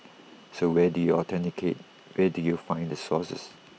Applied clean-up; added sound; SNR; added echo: none; none; none; none.